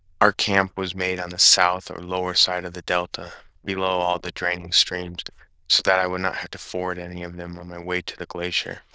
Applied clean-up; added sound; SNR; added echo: neural diffusion model UNIVERSE++.